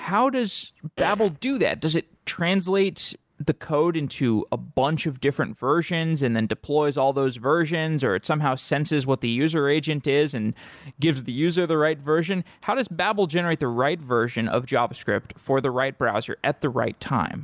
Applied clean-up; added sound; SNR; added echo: neural mask model Resemble Enhance denoiser.